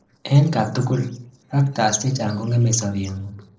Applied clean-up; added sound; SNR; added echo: neural separator model SepFormer DNS4.